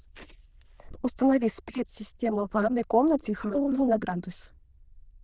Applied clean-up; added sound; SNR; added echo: neural diffusion model UNIVERSE++.